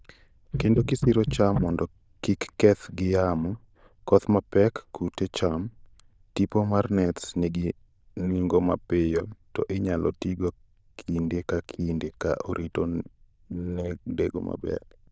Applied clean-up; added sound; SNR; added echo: neural diffusion model UNIVERSE++.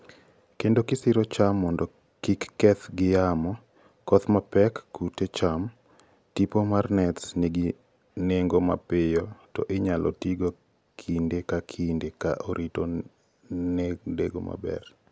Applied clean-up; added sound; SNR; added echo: none; none; none; none.